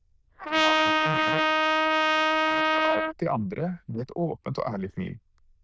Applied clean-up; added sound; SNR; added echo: neural diffusion model UNIVERSE++.